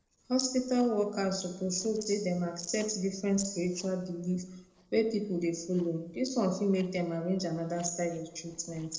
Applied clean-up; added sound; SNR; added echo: neural separator model SepFormer DNS4.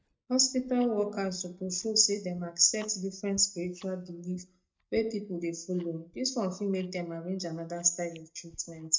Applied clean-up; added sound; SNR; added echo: neural mask model DeepFilterNet 3.